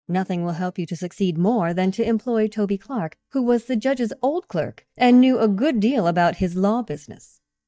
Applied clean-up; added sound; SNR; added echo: neural mask model DeepFilterNet 3.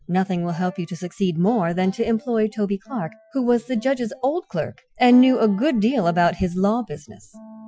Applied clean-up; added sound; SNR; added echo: classical method Wiener filter.